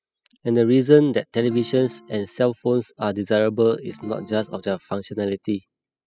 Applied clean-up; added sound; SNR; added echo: classical method spectral subtraction.